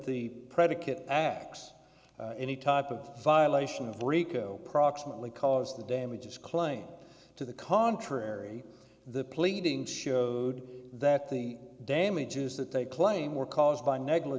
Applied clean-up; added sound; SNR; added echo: none; none; none; none.